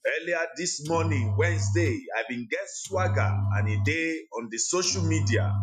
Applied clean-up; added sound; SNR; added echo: classical method Wiener filter.